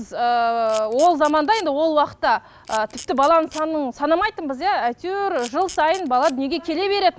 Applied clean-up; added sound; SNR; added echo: none; Camera; 20 dB; none.